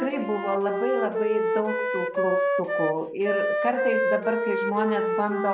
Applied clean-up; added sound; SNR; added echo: none; Wind instrument, woodwind instrument; -1 dB; none.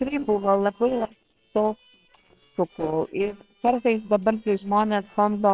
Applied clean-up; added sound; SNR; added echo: neural separator model SepFormer WHAM!.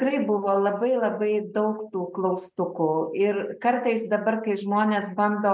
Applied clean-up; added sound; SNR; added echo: none; none; none; none.